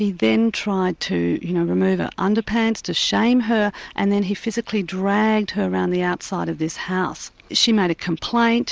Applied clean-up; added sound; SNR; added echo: none; none; none; none.